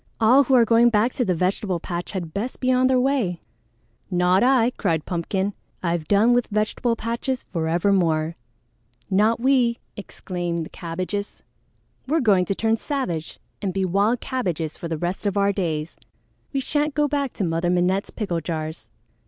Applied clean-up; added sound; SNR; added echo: none; none; none; none.